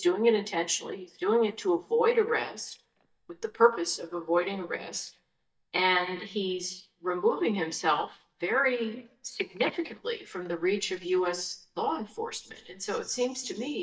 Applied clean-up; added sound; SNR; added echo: neural mask model DeepFilterNet 3.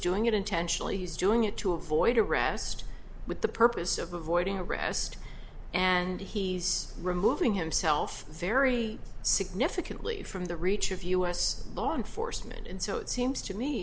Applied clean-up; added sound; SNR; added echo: none; none; none; none.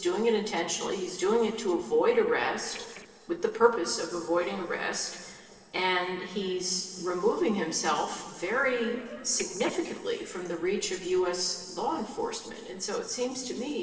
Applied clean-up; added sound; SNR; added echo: neural separator model SepFormer DNS4.